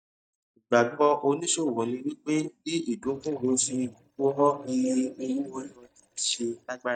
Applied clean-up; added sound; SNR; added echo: neural mask model DeepFilterNet 3.